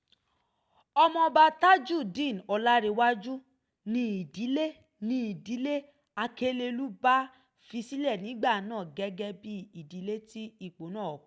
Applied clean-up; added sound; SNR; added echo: none; none; none; none.